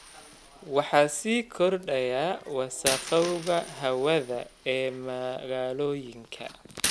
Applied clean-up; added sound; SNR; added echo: none; Coin (dropping); 7 dB; none.